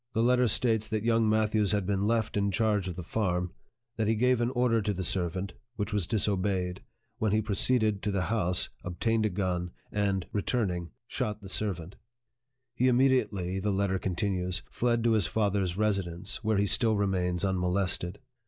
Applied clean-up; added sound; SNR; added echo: none; none; none; none.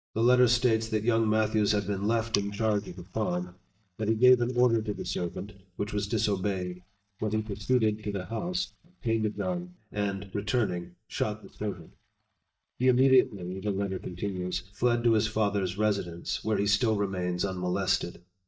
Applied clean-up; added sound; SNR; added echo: neural mask model DeepFilterNet 3.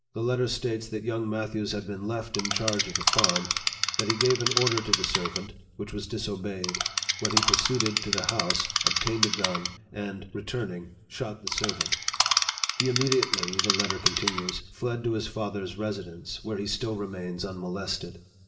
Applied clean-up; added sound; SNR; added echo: none; Insect; -3 dB; reverberation time 1.4 s.